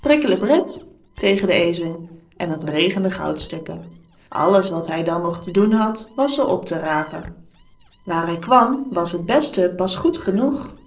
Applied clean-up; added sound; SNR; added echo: neural separator model SepFormer DNS4.